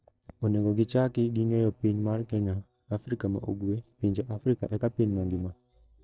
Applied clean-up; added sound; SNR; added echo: neural separator model SepFormer DNS4.